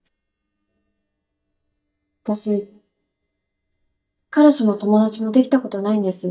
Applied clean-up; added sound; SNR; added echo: neural mask model DeepFilterNet 3.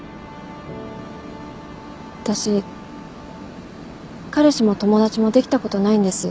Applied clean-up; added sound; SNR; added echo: none; none; none; none.